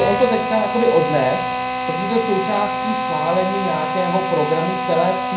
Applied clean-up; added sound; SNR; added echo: none; Drill; 2 dB; reverberation time 0.5 s.